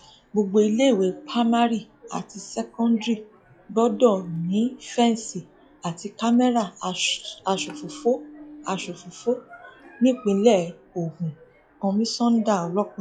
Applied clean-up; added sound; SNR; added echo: classical method log-MMSE.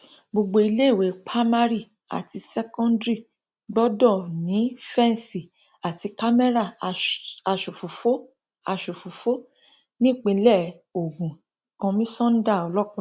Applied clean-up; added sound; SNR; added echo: none; none; none; none.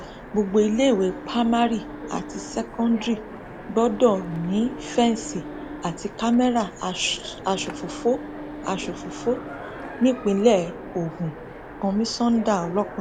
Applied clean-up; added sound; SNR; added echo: none; Train + Wind instrument, woodwind instrument; 12 dB; none.